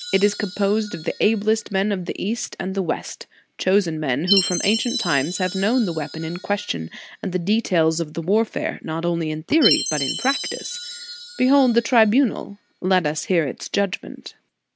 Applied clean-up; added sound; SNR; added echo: none; Chime; 10 dB; none.